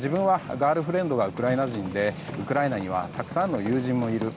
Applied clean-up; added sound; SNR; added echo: none; Run; 17 dB; none.